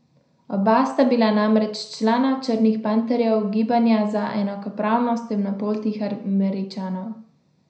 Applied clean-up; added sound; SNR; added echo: none; none; none; reverberation time 0.5 s.